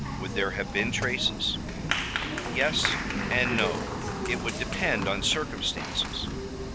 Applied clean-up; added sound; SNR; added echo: none; Applause; 1 dB; none.